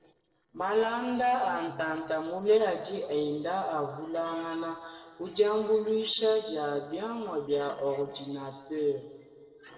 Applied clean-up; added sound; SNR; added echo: neural separator model SepFormer DNS4.